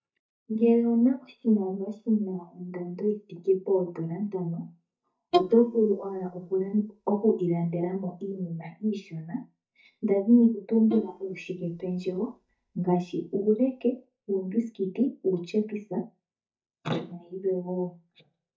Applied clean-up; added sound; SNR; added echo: neural mask model DeepFilterNet 3.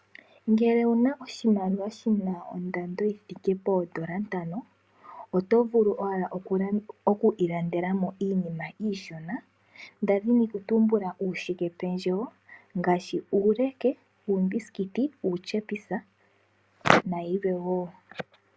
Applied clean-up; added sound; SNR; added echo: none; none; none; none.